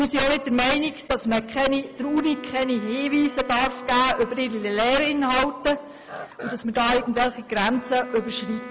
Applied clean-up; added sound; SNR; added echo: none; Wind instrument, woodwind instrument + Livestock, farm animals, working animals; 16 dB; none.